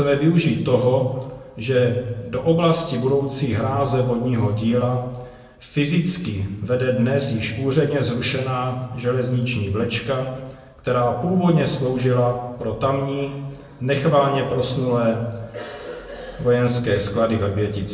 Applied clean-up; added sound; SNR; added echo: none; none; none; reverberation time 0.9 s.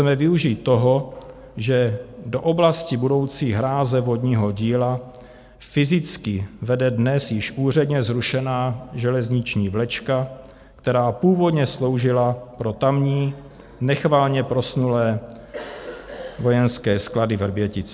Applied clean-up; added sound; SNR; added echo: none; none; none; none.